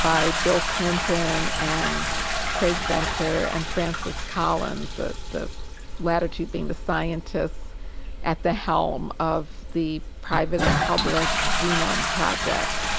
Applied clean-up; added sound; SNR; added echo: none; Toilet flush; 0 dB; none.